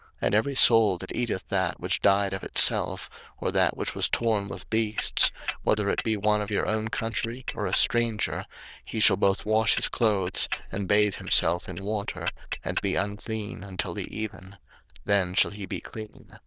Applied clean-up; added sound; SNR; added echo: neural diffusion model UNIVERSE++.